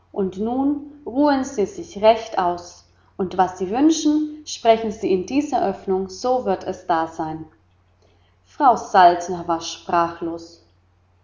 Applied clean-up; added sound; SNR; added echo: none; none; none; none.